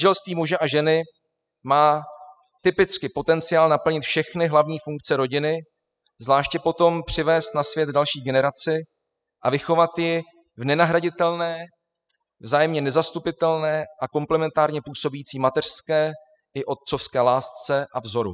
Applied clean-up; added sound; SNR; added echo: classical method spectral subtraction.